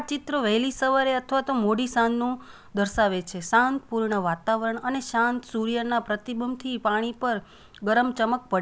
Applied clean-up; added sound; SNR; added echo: none; none; none; none.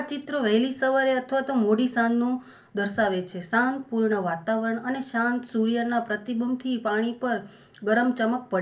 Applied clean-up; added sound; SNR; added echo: none; none; none; reverberation time 0.3 s.